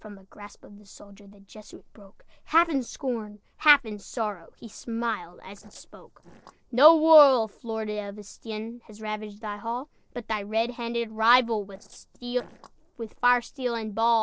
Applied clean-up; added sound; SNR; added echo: neural separator model SepFormer DNS4.